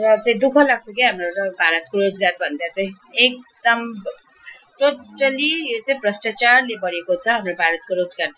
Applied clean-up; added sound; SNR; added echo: classical method Wiener filter.